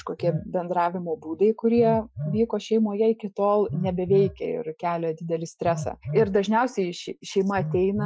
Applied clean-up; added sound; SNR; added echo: classical method Wiener filter.